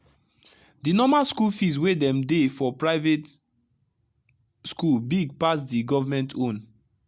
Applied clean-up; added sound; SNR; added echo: none; none; none; none.